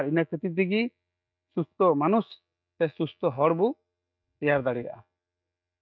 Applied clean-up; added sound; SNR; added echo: neural mask model DeepFilterNet 3.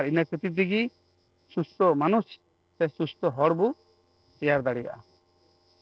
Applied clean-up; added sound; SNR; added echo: neural separator model SepFormer DNS4.